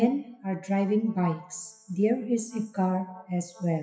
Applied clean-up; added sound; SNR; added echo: classical method WPE with log-MMSE.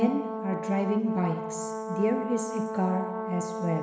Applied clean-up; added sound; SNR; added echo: none; Brass instrument; 5 dB; reverberation time 1.1 s.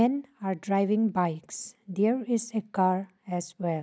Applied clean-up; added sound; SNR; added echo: none; none; none; none.